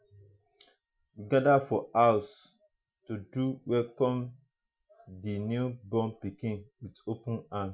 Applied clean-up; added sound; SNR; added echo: classical method Wiener filter.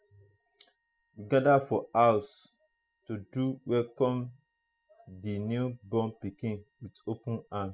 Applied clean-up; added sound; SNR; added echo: classical method spectral subtraction.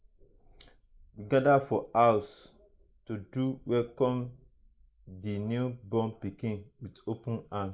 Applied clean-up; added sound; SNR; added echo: neural mask model Resemble Enhance denoiser.